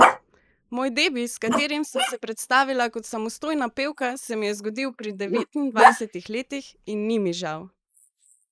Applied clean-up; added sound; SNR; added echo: neural mask model Resemble Enhance denoiser.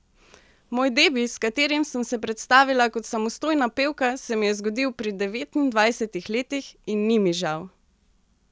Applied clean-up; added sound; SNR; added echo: none; none; none; none.